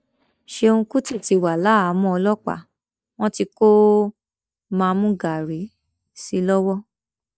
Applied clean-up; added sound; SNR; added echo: neural mask model DeepFilterNet 3.